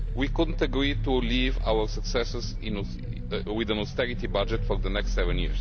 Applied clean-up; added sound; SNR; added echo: none; Vehicle; -1 dB; none.